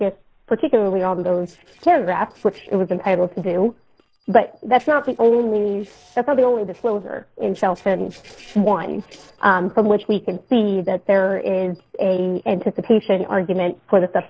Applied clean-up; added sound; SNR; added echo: neural separator model SepFormer DNS4.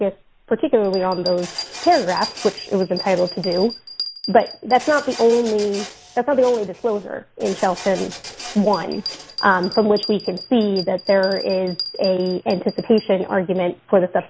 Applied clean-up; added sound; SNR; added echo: none; Printer + Bell; 14 dB; none.